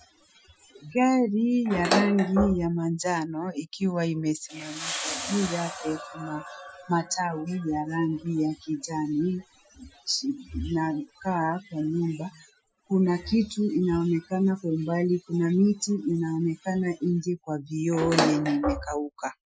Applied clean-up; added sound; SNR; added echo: classical method Wiener filter.